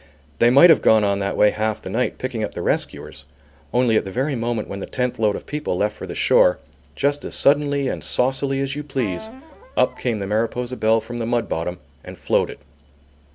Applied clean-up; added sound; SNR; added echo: none; Wind instrument, woodwind instrument; 17 dB; none.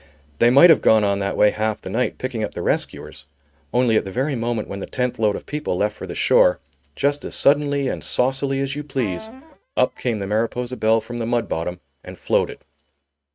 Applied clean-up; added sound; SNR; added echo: neural mask model RNNoise.